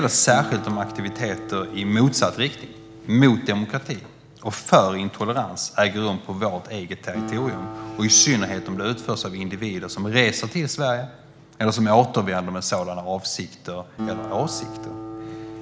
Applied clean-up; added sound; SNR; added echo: none; Acoustic guitar; 14 dB; none.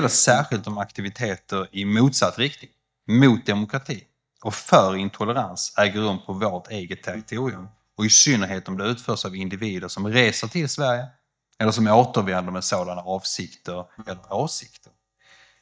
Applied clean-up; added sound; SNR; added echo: neural mask model DeepFilterNet 3.